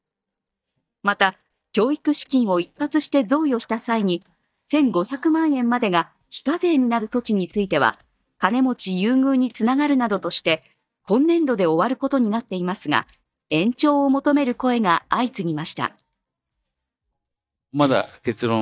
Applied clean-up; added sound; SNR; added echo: neural mask model DeepFilterNet 3.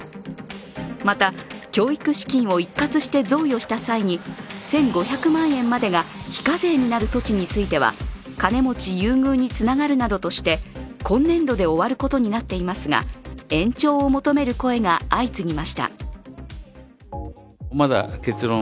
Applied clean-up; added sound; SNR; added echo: none; none; none; none.